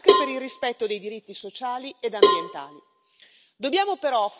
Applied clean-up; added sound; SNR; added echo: none; Cowbell; -3 dB; none.